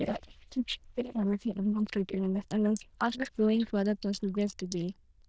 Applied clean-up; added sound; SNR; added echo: neural diffusion model UNIVERSE++.